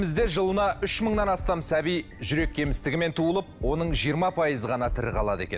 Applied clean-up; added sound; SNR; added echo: none; none; none; none.